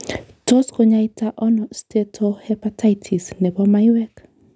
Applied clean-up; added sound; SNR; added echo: none; none; none; none.